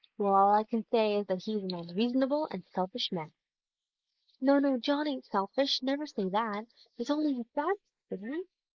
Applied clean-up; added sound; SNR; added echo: neural mask model Resemble Enhance denoiser.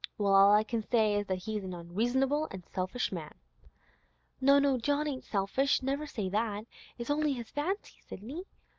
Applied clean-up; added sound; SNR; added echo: none; none; none; none.